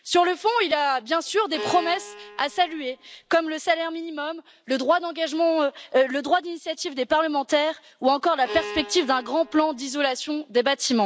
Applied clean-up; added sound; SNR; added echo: none; Bowed string instrument; 14 dB; none.